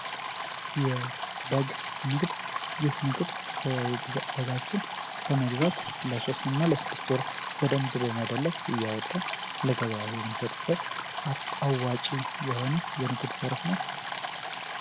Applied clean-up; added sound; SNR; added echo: none; Microwave oven / Bell + Stream; 3 dB; none.